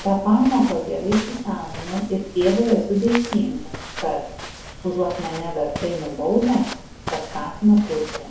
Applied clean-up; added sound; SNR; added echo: none; Walk, footsteps; 13 dB; reverberation time 2.6 s.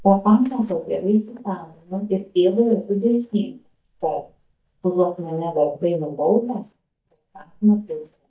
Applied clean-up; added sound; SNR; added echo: neural mask model DeepFilterNet 3.